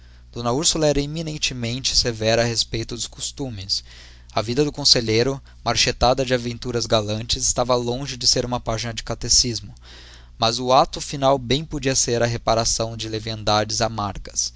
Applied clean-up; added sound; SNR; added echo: none; none; none; none.